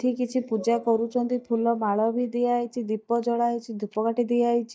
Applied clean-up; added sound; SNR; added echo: neural mask model DeepFilterNet 3.